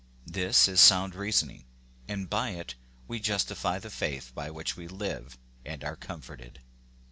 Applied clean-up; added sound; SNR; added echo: none; none; none; none.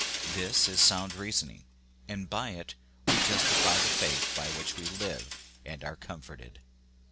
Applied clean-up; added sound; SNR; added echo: none; Shatter; 0 dB; none.